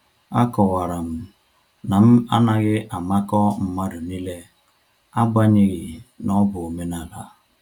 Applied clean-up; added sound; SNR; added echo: none; none; none; none.